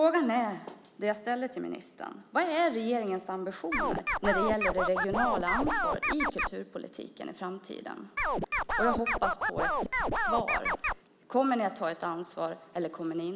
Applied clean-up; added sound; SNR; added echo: none; Scratching (performance technique); -2 dB; none.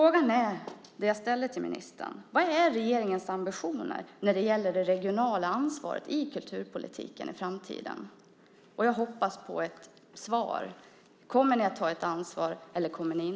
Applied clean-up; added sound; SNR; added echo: none; none; none; none.